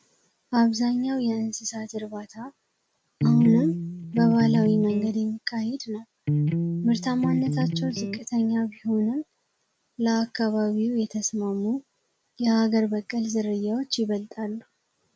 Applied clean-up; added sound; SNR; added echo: none; Electric guitar; 1 dB; none.